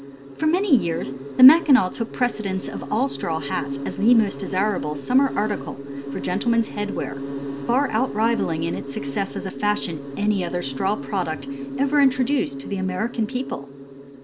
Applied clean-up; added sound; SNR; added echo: none; Insect; 9 dB; none.